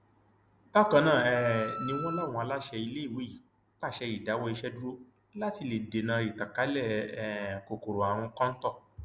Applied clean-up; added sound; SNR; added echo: none; Wind instrument, woodwind instrument; 7 dB; none.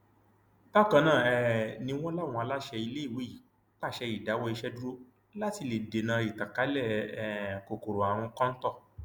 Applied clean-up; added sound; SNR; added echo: none; none; none; none.